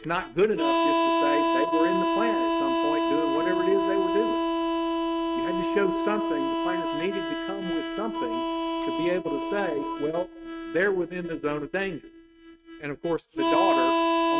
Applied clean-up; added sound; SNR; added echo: neural mask model RNNoise.